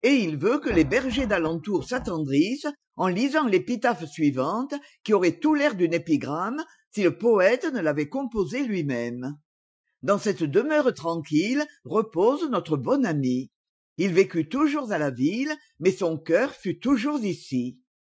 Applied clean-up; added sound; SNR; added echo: classical method Wiener filter.